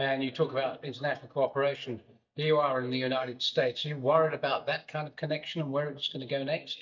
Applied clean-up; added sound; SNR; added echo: neural mask model DeepFilterNet 3.